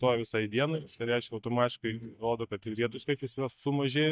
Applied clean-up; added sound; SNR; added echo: neural mask model DeepFilterNet 3.